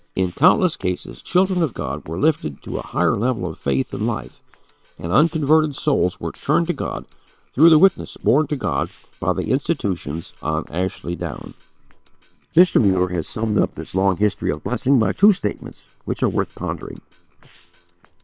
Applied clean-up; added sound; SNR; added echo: neural separator model SepFormer WHAM!.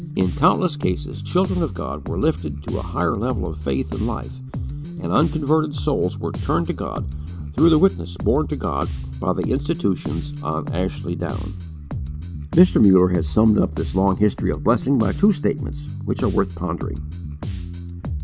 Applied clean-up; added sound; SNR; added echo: none; Bass guitar; 7 dB; none.